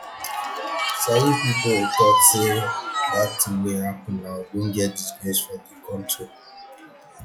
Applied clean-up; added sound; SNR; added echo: classical method log-MMSE.